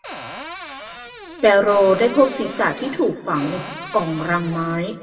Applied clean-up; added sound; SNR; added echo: none; Cupboard open or close; 15 dB; reverberation time 1.4 s.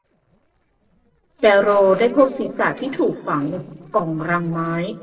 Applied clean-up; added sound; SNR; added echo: neural separator model SepFormer DNS4.